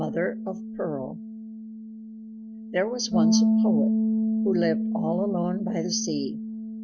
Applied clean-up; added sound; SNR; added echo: none; Bass guitar; -4 dB; none.